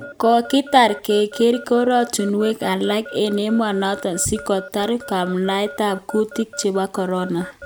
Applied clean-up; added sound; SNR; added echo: none; Alarm / Keyboard (musical); 18 dB; none.